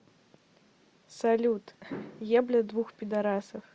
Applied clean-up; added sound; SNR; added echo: none; none; none; none.